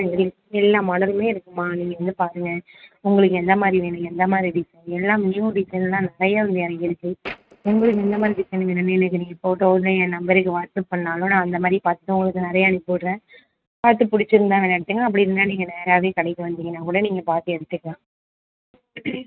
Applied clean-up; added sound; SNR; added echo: neural mask model RNNoise.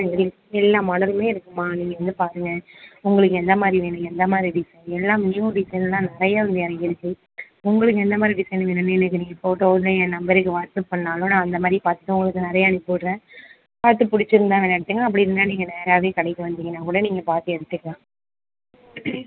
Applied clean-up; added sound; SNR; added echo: none; none; none; none.